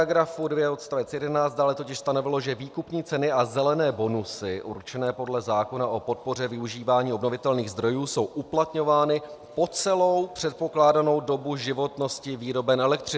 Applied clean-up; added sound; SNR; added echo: none; none; none; none.